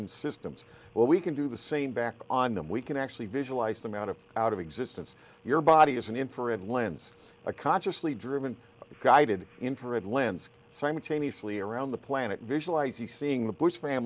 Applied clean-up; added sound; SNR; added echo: none; none; none; none.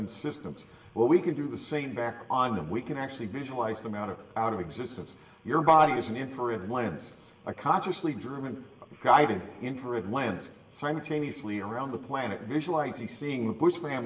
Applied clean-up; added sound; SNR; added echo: none; none; none; reverberation time 0.8 s.